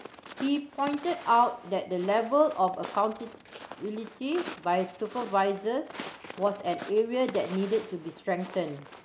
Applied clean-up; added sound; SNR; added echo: none; Walk, footsteps; 15 dB; none.